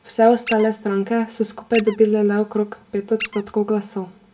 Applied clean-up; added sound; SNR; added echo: none; Squeak; 16 dB; reverberation time 0.2 s.